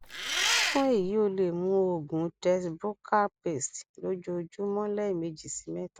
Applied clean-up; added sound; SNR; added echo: none; Engine; 0 dB; none.